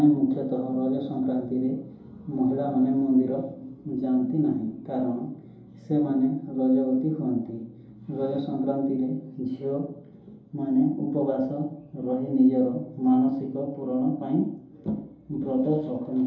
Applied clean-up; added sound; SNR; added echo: none; none; none; reverberation time 2.8 s.